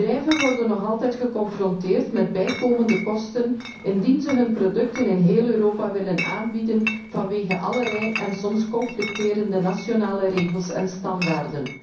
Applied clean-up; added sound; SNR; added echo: none; Chatter / Chink, clink; 13 dB; reverberation time 0.6 s.